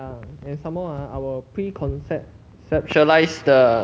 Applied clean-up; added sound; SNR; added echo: none; none; none; none.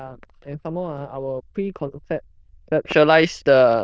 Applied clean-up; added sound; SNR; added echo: neural diffusion model UNIVERSE++.